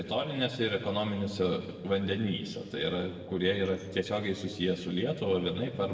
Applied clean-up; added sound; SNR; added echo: neural separator model SepFormer DNS4.